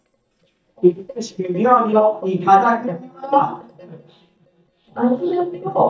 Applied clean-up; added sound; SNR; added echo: neural mask model DeepFilterNet 3.